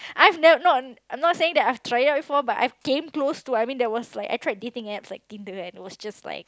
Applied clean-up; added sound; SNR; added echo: none; none; none; none.